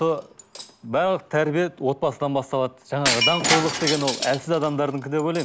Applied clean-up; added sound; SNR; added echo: none; Shatter; 5 dB; none.